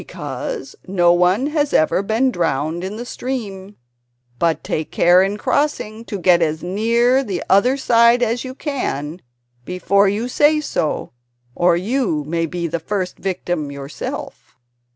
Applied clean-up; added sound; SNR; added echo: none; none; none; none.